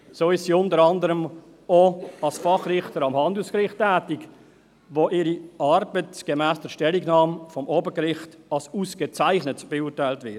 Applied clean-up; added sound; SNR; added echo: none; none; none; none.